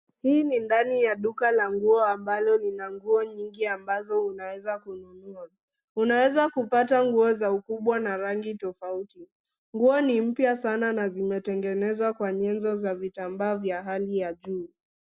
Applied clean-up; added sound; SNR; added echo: none; none; none; none.